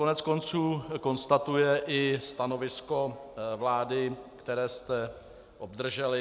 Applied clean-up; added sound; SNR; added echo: none; none; none; none.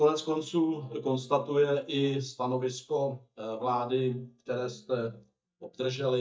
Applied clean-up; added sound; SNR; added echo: neural mask model DeepFilterNet 3.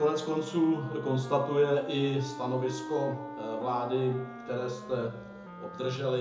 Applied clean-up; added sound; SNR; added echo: none; Wind instrument, woodwind instrument; 13 dB; reverberation time 0.6 s.